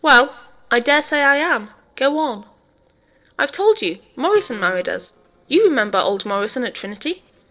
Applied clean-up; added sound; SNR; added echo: neural separator model SepFormer DNS4.